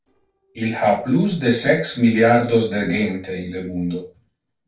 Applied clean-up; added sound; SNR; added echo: neural separator model SepFormer DNS4.